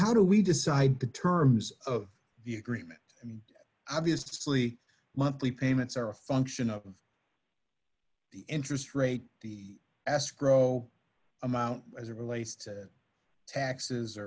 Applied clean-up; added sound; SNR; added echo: none; none; none; none.